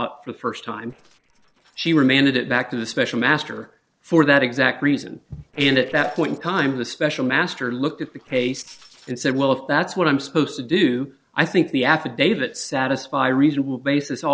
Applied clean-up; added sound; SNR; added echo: neural separator model SepFormer DNS4.